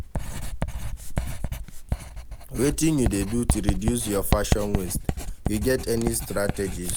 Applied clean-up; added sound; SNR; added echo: none; Writing; 0 dB; none.